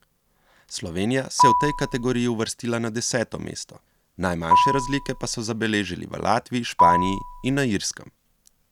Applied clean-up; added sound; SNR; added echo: none; Marimba, xylophone; -2 dB; none.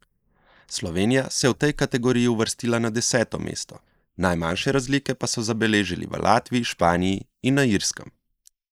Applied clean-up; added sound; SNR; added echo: neural mask model Resemble Enhance denoiser.